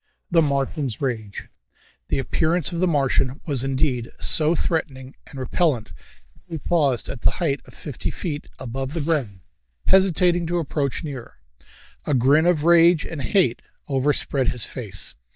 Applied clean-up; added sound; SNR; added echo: neural mask model DeepFilterNet 3.